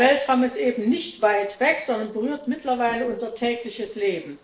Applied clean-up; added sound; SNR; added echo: neural separator model SepFormer DNS4.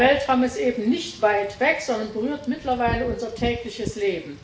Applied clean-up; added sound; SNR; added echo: none; Wind / Rain; 14 dB; reverberation time 0.7 s.